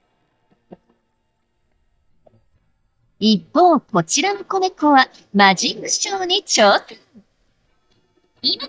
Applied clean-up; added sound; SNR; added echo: neural mask model DeepFilterNet 3.